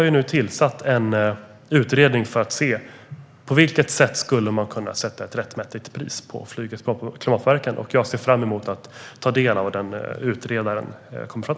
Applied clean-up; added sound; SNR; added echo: none; none; none; none.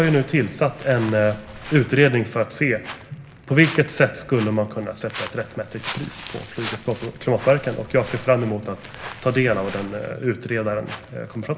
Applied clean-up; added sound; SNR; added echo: none; Walk, footsteps; 15 dB; reverberation time 0.9 s.